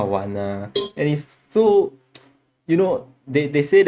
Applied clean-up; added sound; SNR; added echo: neural mask model RNNoise.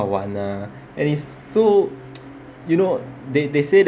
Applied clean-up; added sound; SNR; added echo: none; none; none; none.